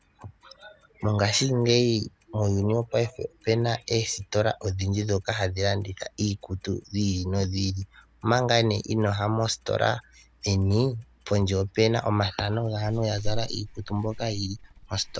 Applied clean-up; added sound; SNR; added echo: none; Clock; 14 dB; none.